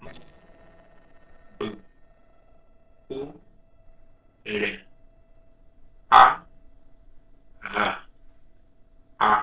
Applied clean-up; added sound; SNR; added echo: neural separator model SepFormer DNS4.